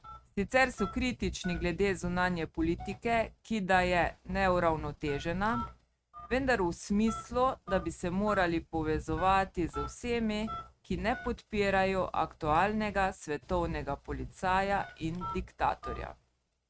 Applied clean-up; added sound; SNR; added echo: neural mask model RNNoise.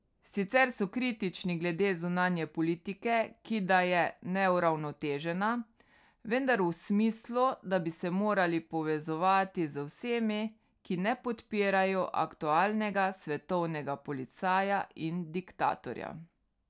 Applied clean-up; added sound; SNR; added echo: none; none; none; none.